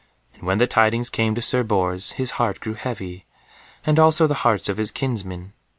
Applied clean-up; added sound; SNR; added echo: none; none; none; none.